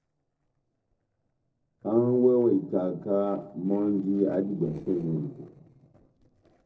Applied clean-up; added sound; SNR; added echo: neural separator model SepFormer DNS4.